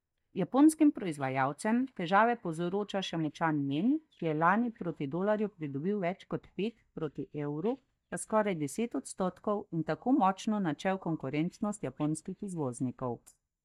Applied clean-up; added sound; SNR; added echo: neural mask model DeepFilterNet 3.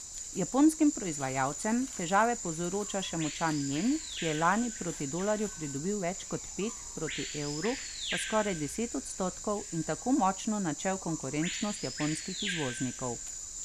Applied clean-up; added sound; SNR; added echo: none; Bird vocalization, bird call, bird song; 8 dB; none.